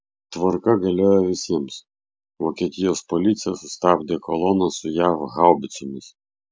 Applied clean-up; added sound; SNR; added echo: none; none; none; none.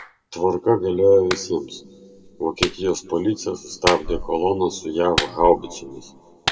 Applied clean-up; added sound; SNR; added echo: none; Clapping; 10 dB; reverberation time 1.6 s.